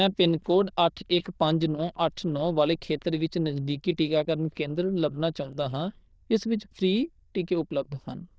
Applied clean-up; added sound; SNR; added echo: neural diffusion model UNIVERSE++.